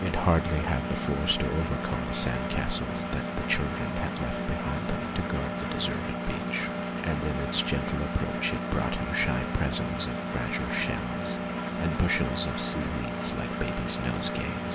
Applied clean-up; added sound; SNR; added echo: none; Engine; 1 dB; none.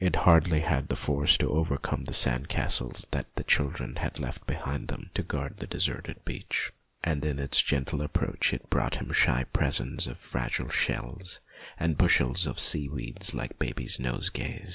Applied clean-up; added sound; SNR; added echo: none; none; none; none.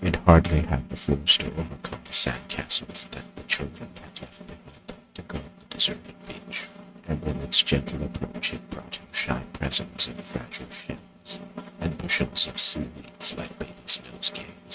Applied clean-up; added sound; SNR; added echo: neural mask model RNNoise.